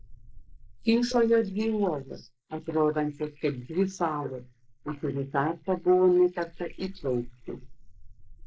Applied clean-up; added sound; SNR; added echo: neural mask model Resemble Enhance denoiser.